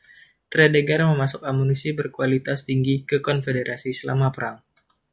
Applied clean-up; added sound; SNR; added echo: none; none; none; none.